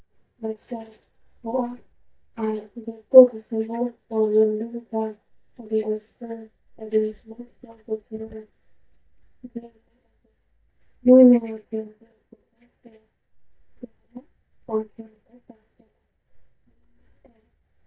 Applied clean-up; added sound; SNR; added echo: neural mask model DeepFilterNet 3.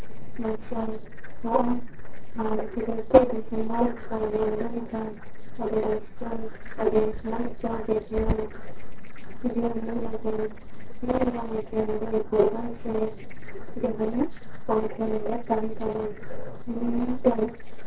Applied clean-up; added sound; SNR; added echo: neural separator model SepFormer DNS4.